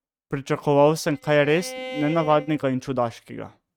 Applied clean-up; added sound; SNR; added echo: neural mask model RNNoise.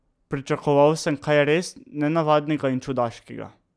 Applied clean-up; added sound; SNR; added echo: none; none; none; none.